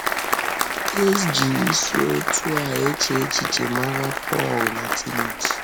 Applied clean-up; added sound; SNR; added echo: none; Applause; 1 dB; none.